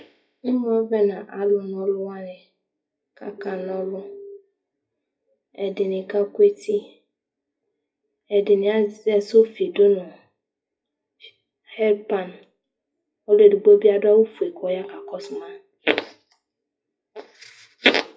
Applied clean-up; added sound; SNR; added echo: classical method WPE with log-MMSE.